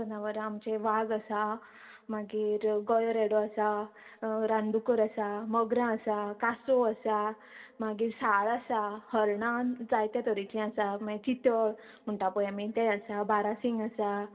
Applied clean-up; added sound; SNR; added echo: none; none; none; reverberation time 2.1 s.